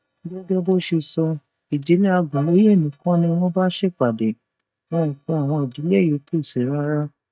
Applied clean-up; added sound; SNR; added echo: neural mask model DeepFilterNet 3.